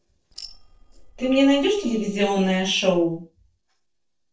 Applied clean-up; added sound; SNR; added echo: neural separator model SepFormer DNS4.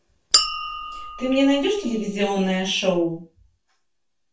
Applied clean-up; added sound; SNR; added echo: none; Chink, clink; 2 dB; reverberation time 0.3 s.